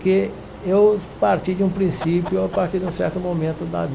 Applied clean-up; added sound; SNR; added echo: none; Engine + Chicken, rooster; 15 dB; none.